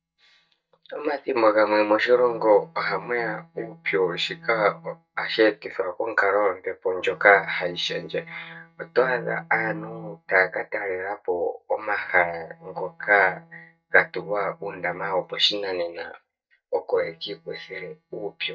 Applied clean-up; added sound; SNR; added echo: neural mask model DeepFilterNet 3.